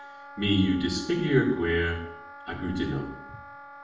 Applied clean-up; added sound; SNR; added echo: none; Wind instrument, woodwind instrument; 17 dB; reverberation time 0.6 s.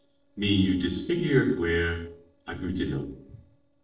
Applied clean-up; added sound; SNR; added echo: neural separator model SepFormer DNS4.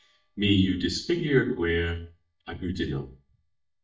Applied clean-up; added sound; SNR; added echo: neural mask model DeepFilterNet 3.